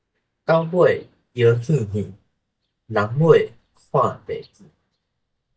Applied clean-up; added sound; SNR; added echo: neural mask model DeepFilterNet 3.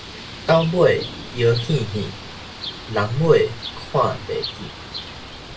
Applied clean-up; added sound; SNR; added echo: none; Bird; 12 dB; reverberation time 0.1 s.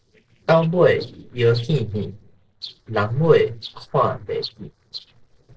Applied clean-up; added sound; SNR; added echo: neural separator model SepFormer DNS4.